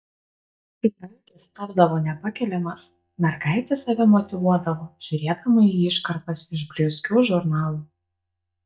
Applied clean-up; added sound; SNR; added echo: neural mask model DeepFilterNet 3.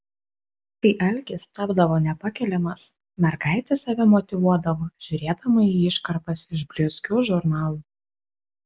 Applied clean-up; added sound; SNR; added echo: none; none; none; none.